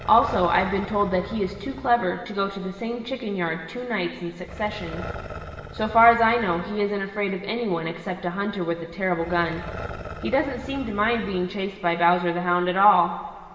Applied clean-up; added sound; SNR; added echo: none; Growling; 15 dB; reverberation time 1.7 s.